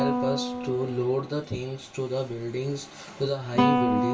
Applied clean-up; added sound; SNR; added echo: none; Guitar; -1 dB; reverberation time 0.2 s.